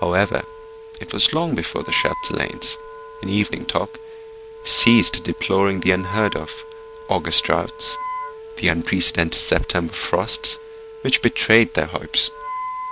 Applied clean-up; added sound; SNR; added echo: none; Wind instrument, woodwind instrument; 12 dB; none.